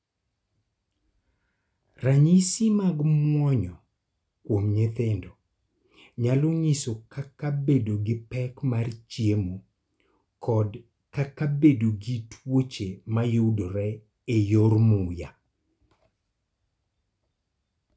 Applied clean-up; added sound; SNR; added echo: none; none; none; none.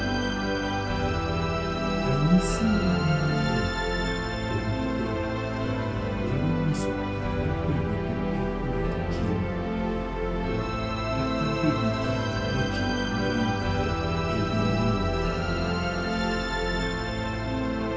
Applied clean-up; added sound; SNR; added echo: none; Musical instrument; -5 dB; reverberation time 0.2 s.